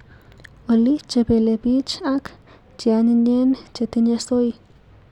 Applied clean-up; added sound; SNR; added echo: none; none; none; none.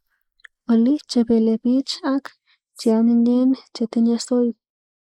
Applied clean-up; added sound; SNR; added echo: neural mask model Resemble Enhance denoiser.